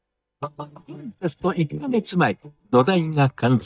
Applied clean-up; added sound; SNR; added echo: neural mask model DeepFilterNet 3.